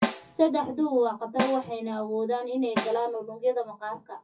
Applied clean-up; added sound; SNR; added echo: classical method WPE with log-MMSE.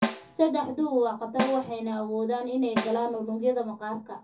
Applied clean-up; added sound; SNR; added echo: none; Snare drum; 8 dB; reverberation time 0.3 s.